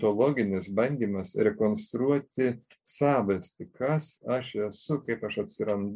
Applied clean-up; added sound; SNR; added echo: none; none; none; none.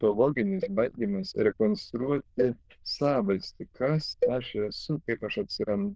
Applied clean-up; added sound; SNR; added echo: neural diffusion model UNIVERSE++.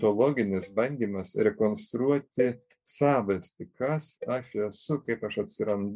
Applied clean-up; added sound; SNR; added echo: neural mask model DeepFilterNet 3.